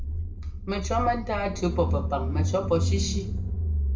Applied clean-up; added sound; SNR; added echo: none; Engine / Car; -2 dB; reverberation time 0.4 s.